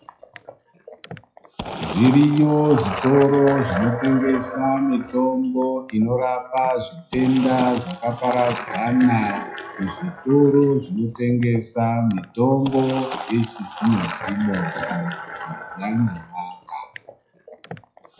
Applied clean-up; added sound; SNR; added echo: classical method WPE with log-MMSE.